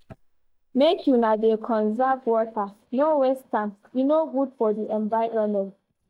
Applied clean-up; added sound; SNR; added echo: neural mask model DeepFilterNet 3.